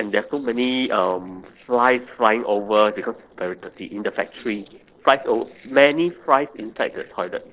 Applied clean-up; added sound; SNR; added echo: neural separator model SepFormer DNS4.